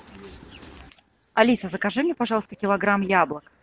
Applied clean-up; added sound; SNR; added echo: none; none; none; none.